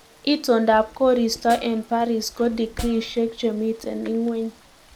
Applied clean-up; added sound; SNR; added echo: none; Rain + Snare drum; 19 dB; none.